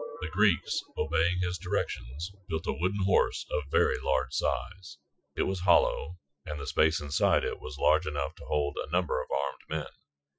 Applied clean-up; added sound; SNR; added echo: classical method Wiener filter.